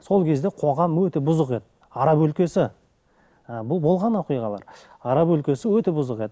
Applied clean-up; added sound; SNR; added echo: none; none; none; none.